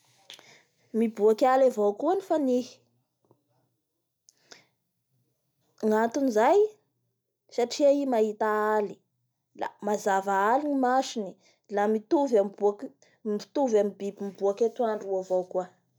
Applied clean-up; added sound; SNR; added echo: none; none; none; none.